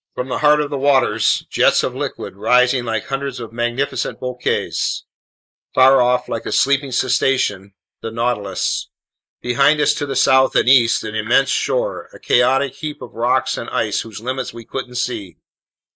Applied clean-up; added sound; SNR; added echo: neural mask model Resemble Enhance denoiser.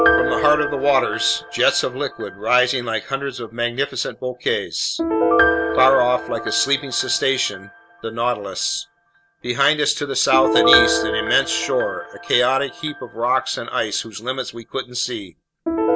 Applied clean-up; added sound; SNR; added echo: none; Piano; 3 dB; none.